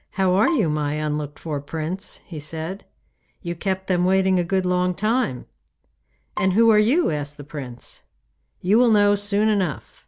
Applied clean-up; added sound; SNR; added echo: none; Bowed string instrument; 16 dB; none.